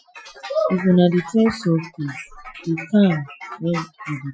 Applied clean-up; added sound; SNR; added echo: classical method Wiener filter.